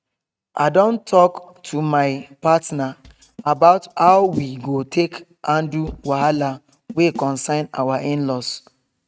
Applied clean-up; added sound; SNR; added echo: neural mask model RNNoise.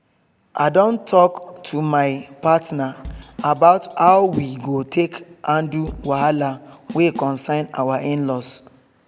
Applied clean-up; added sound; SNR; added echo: none; Drum / Drum kit; 18 dB; none.